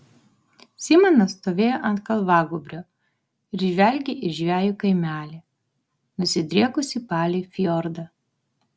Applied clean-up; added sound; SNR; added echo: none; none; none; none.